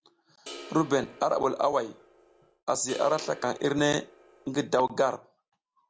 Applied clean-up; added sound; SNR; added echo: none; Crash cymbal; 19 dB; none.